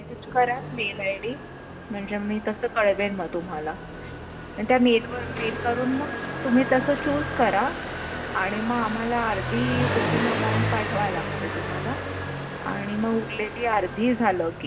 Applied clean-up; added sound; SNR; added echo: none; Motorcycle; 4 dB; reverberation time 1.3 s.